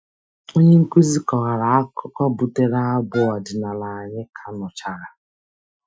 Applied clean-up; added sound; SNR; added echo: classical method Wiener filter.